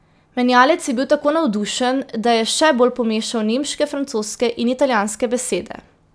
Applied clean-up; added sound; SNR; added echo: none; none; none; none.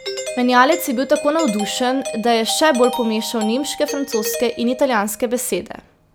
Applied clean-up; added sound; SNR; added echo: none; Doorbell; 11 dB; none.